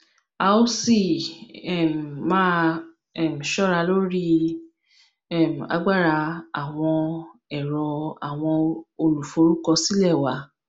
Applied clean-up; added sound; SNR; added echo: none; none; none; none.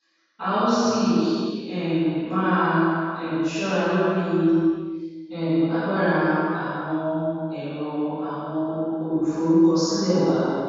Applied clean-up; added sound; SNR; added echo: none; none; none; reverberation time 2.2 s.